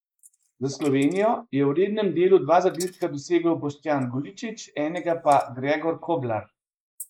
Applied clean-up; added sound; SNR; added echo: neural mask model Resemble Enhance denoiser.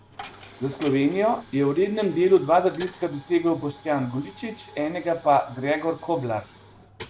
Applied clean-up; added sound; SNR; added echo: none; Coin (dropping); 19 dB; none.